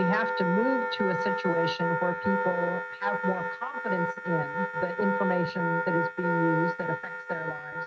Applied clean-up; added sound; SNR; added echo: neural mask model RNNoise.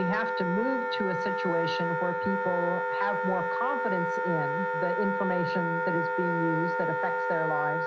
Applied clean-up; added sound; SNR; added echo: none; Wind instrument, woodwind instrument; -2 dB; none.